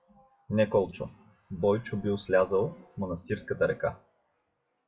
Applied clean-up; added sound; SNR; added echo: classical method WPE with log-MMSE.